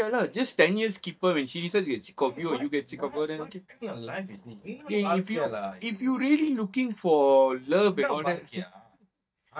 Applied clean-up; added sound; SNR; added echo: neural mask model DeepFilterNet 3.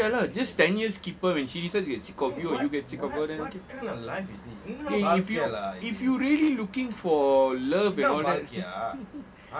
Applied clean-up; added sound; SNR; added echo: none; none; none; none.